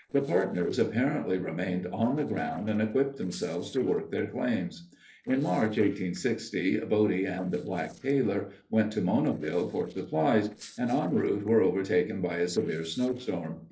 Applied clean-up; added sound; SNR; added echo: neural separator model SepFormer DNS4.